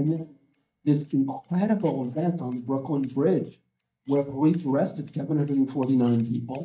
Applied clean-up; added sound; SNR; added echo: neural mask model DeepFilterNet 3.